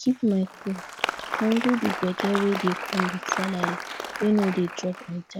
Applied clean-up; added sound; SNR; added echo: none; Applause; 6 dB; none.